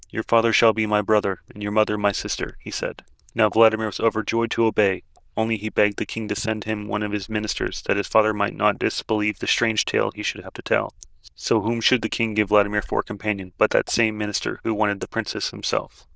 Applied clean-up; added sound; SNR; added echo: neural diffusion model UNIVERSE++.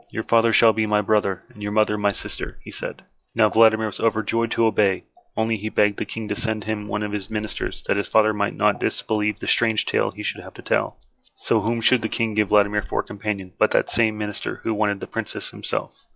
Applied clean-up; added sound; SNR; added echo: classical method log-MMSE.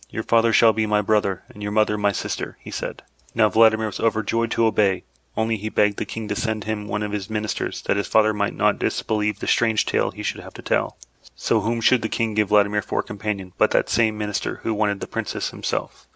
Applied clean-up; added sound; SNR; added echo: none; none; none; none.